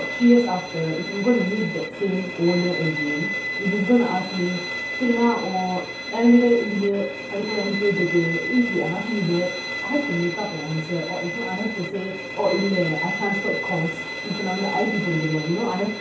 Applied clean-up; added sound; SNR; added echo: none; Bowed string instrument; 7 dB; reverberation time 0.6 s.